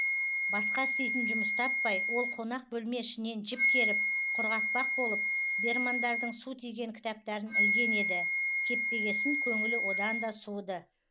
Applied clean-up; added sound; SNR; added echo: none; Wind instrument, woodwind instrument; -5 dB; none.